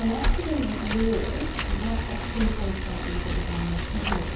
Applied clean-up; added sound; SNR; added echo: none; Bicycle; -3 dB; reverberation time 1.0 s.